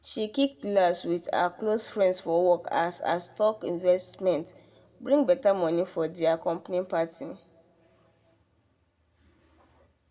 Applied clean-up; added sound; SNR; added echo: none; none; none; reverberation time 1.0 s.